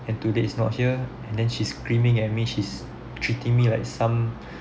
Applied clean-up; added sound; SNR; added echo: none; none; none; none.